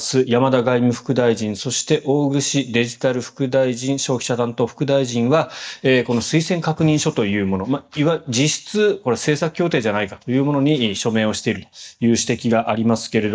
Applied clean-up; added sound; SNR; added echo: neural mask model DeepFilterNet 3.